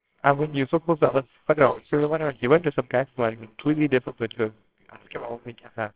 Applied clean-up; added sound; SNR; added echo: neural separator model SepFormer WHAMR!.